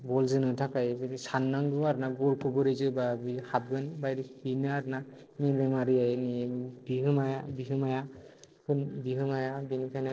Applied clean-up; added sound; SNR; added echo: neural separator model SepFormer DNS4.